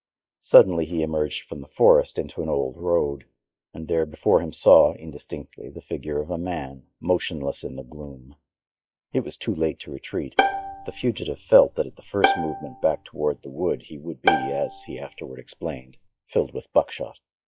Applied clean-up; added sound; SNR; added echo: classical method log-MMSE.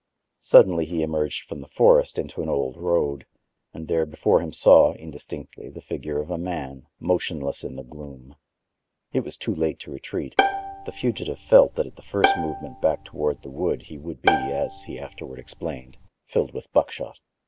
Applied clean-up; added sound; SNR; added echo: none; Bowed string instrument; 4 dB; none.